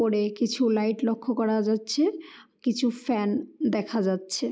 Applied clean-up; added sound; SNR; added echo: none; none; none; none.